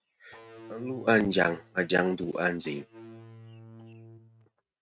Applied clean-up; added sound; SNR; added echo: neural mask model RNNoise.